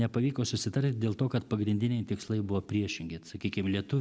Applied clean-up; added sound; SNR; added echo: none; none; none; none.